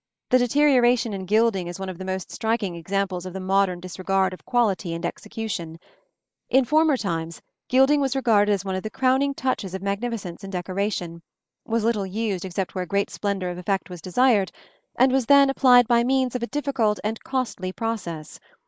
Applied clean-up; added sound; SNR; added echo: neural mask model Resemble Enhance denoiser.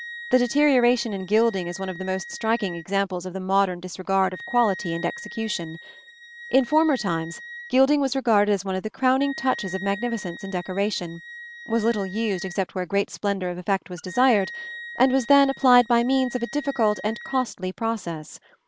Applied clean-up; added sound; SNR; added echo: none; Wind instrument, woodwind instrument; 16 dB; none.